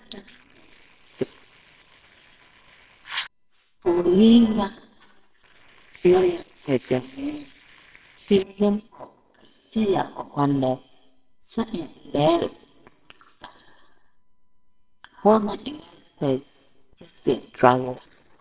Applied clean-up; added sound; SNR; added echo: neural separator model SepFormer WHAMR!.